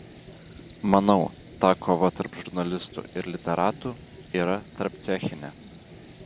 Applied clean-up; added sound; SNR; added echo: none; Cricket; 3 dB; none.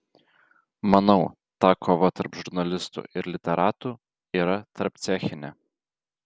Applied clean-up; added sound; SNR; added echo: none; none; none; none.